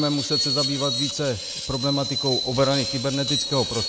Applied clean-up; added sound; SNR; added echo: none; Screech; 2 dB; none.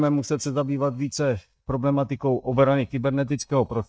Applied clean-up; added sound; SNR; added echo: neural mask model DeepFilterNet 3.